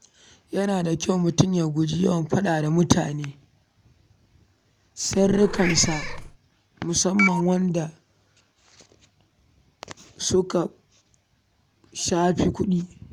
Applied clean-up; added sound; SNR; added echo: none; Meow / Purr; 6 dB; none.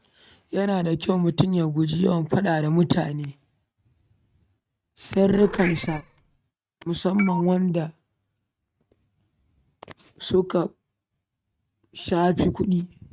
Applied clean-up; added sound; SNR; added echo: neural mask model RNNoise.